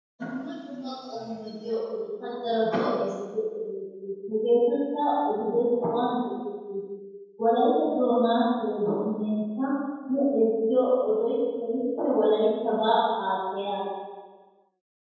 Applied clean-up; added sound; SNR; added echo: none; none; none; reverberation time 1.2 s.